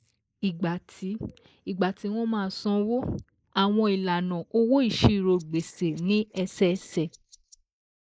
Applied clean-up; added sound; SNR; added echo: neural mask model Resemble Enhance denoiser.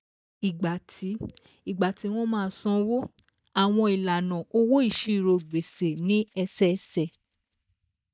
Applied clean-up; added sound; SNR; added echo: neural mask model DeepFilterNet 3.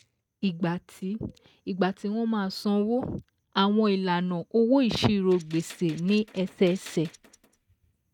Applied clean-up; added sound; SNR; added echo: neural mask model RNNoise.